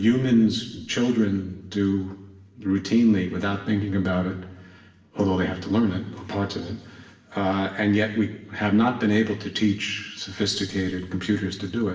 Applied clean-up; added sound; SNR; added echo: none; none; none; reverberation time 1.1 s.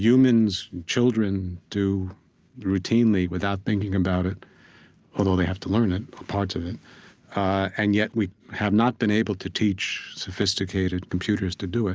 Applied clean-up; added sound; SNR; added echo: none; none; none; none.